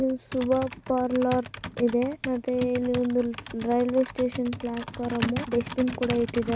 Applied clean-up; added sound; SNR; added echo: none; Computer keyboard; 10 dB; none.